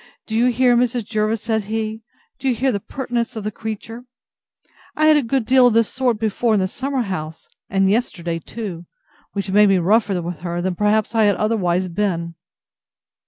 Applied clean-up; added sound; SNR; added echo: none; none; none; none.